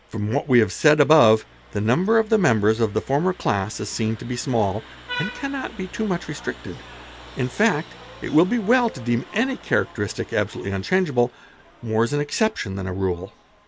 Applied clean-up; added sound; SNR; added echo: none; Vehicle horn, car horn, honking; 19 dB; none.